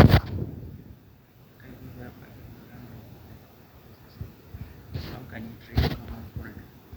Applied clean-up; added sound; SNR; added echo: none; none; none; none.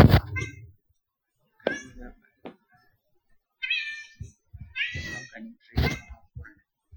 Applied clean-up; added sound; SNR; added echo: classical method Wiener filter.